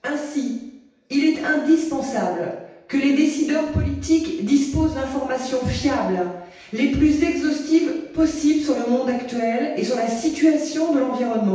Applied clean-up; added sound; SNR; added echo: none; none; none; reverberation time 0.9 s.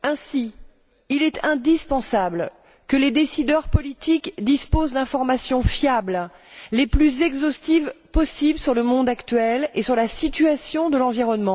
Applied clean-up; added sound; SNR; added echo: none; none; none; none.